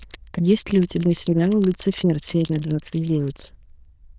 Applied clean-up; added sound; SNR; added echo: neural diffusion model UNIVERSE++.